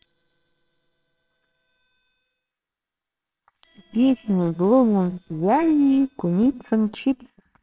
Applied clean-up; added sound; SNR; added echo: neural separator model SepFormer WHAMR!.